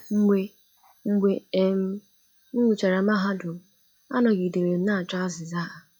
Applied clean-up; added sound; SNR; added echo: classical method log-MMSE.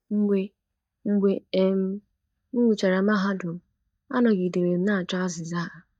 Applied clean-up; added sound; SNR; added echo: neural mask model DeepFilterNet 3.